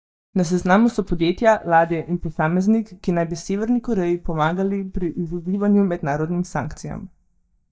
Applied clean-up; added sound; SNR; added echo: neural mask model DeepFilterNet 3.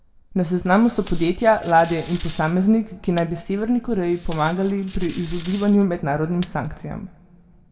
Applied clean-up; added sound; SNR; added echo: none; Packing tape, duct tape; 15 dB; reverberation time 1.4 s.